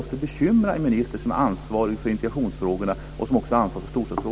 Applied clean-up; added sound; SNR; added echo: none; none; none; none.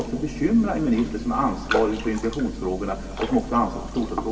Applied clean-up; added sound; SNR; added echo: none; Raindrop; 12 dB; reverberation time 2.2 s.